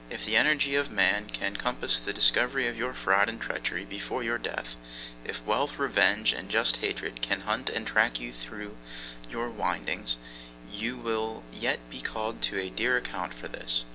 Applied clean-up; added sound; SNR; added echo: none; Insect; 19 dB; none.